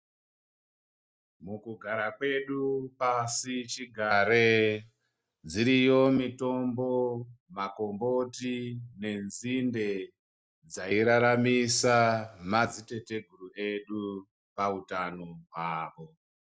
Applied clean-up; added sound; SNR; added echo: none; none; none; none.